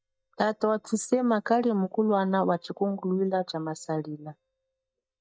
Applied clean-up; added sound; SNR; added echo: neural mask model DeepFilterNet 3.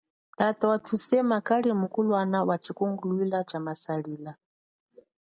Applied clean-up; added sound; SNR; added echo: none; none; none; none.